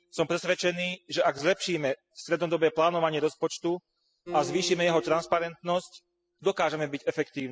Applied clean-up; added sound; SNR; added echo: classical method spectral subtraction.